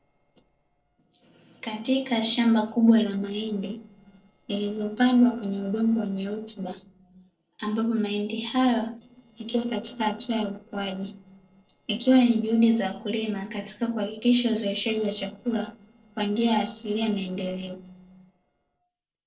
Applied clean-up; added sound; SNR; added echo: neural separator model SepFormer DNS4.